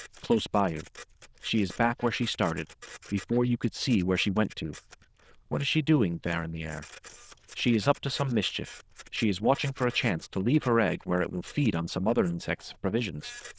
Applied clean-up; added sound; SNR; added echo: neural diffusion model UNIVERSE++.